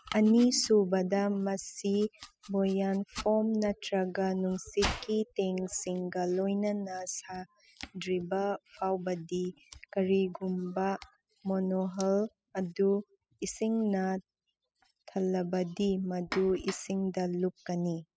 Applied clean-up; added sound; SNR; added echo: classical method spectral subtraction.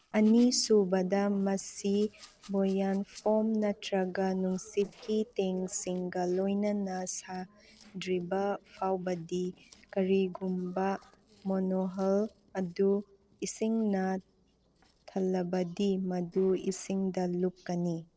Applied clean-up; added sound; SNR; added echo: neural separator model SepFormer DNS4.